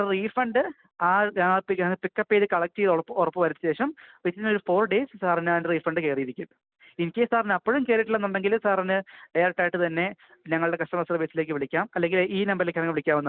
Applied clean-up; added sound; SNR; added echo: none; none; none; none.